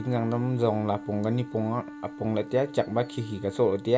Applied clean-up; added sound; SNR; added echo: none; Wind instrument, woodwind instrument; 14 dB; none.